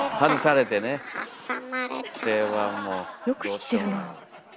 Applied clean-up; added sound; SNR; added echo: none; none; none; none.